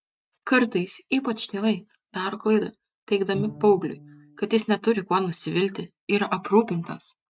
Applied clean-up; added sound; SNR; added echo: neural mask model RNNoise.